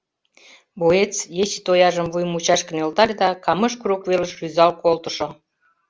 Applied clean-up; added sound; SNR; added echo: none; none; none; none.